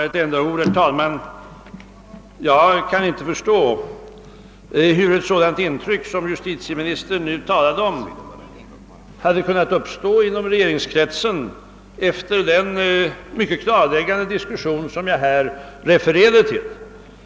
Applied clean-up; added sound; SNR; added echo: none; none; none; none.